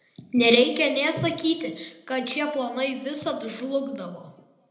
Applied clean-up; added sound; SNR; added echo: none; none; none; reverberation time 0.8 s.